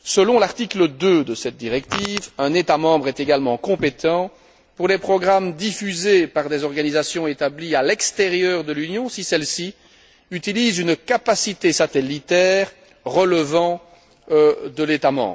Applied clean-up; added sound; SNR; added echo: none; none; none; none.